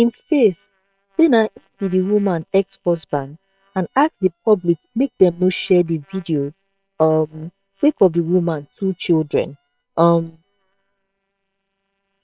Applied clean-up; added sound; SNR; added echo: neural separator model SepFormer WHAM!.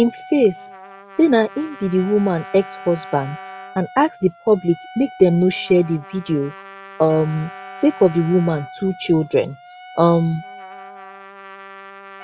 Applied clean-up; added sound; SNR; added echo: none; Trumpet + Wind instrument, woodwind instrument; 18 dB; none.